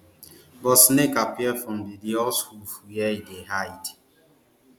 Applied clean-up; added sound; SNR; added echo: none; none; none; none.